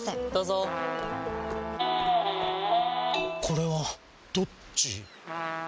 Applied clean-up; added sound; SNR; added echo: none; Trumpet; 10 dB; none.